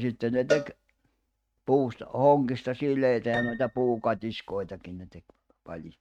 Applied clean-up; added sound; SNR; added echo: neural mask model RNNoise.